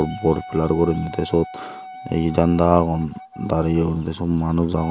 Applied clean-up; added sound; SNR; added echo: none; Wind instrument, woodwind instrument; 17 dB; none.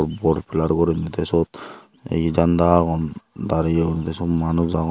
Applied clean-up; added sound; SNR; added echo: none; none; none; none.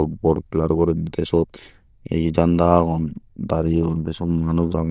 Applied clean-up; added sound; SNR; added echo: neural diffusion model UNIVERSE++.